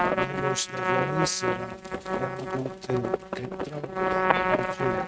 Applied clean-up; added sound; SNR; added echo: neural mask model RNNoise.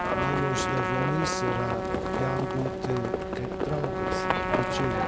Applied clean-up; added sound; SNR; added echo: none; Trumpet + Livestock, farm animals, working animals; -4 dB; none.